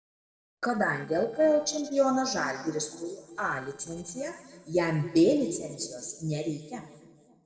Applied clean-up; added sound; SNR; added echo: neural separator model SepFormer DNS4.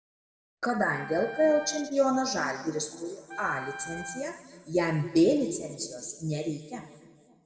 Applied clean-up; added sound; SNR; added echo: none; Wind instrument, woodwind instrument; 15 dB; reverberation time 1.8 s.